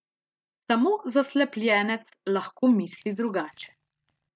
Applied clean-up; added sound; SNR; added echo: neural mask model DeepFilterNet 3.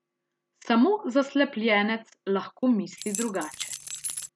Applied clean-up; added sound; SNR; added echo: none; Rattle / Keys jangling; 6 dB; none.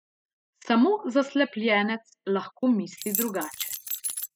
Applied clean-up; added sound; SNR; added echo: classical method spectral subtraction.